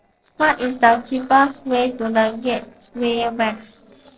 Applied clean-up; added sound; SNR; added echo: neural separator model SepFormer DNS4.